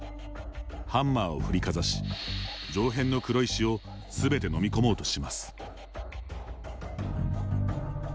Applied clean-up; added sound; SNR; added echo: none; none; none; none.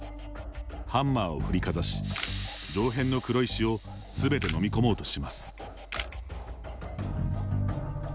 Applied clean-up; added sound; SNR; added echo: none; Camera; 13 dB; none.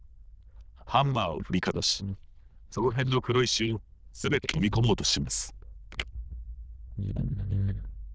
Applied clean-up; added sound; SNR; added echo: neural diffusion model UNIVERSE++.